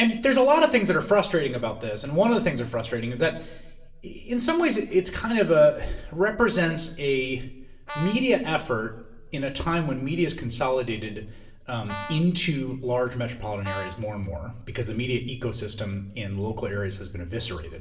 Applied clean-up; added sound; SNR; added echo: none; Brass instrument; 15 dB; reverberation time 0.6 s.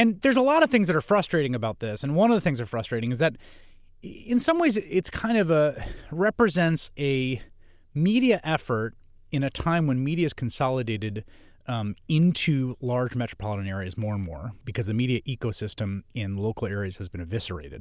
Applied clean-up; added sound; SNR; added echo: none; none; none; none.